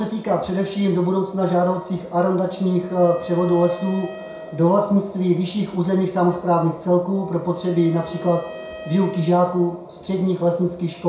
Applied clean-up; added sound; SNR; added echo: none; Wind instrument, woodwind instrument; 20 dB; reverberation time 0.6 s.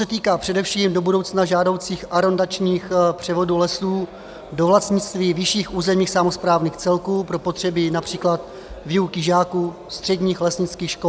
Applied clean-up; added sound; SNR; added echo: none; none; none; none.